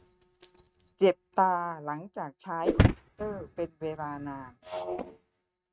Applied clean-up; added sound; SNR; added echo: neural mask model RNNoise.